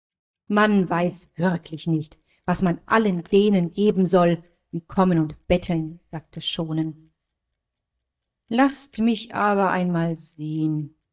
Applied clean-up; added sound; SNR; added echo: neural mask model DeepFilterNet 3.